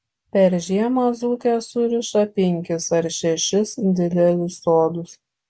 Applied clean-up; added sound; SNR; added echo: none; none; none; none.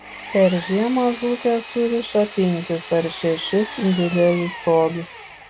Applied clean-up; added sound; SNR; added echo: none; Power tool; 11 dB; none.